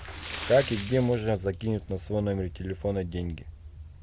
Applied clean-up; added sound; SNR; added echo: none; Splash, splatter; 16 dB; none.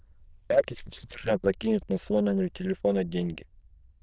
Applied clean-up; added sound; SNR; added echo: neural diffusion model UNIVERSE++.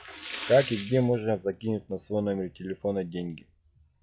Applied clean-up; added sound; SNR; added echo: classical method log-MMSE.